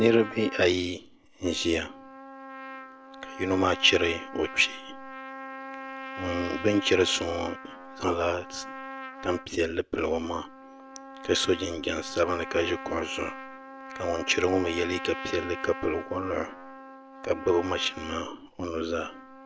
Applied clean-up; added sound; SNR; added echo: none; Trumpet; 12 dB; none.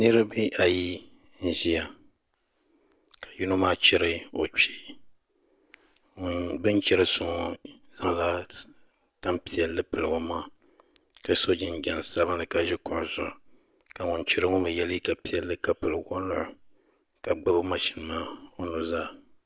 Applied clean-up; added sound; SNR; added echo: none; none; none; none.